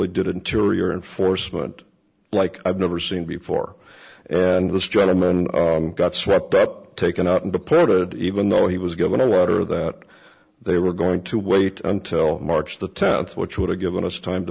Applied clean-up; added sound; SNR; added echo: none; none; none; none.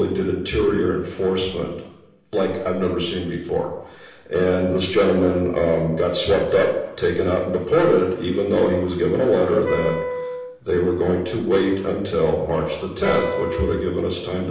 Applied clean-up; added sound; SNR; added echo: none; Wind instrument, woodwind instrument; 7 dB; reverberation time 0.9 s.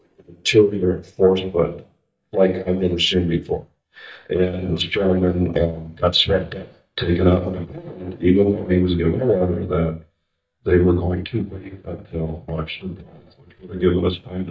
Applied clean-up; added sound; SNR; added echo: neural mask model DeepFilterNet 3.